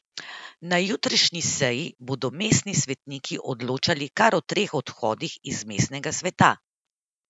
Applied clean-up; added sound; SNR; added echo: none; none; none; none.